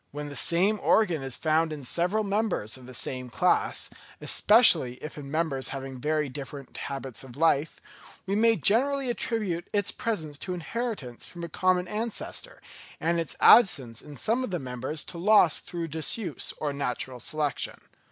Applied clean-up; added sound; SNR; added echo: none; none; none; none.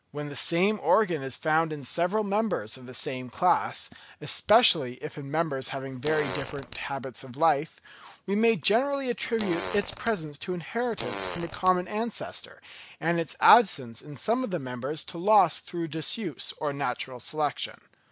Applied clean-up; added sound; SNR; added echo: none; Fart; 10 dB; none.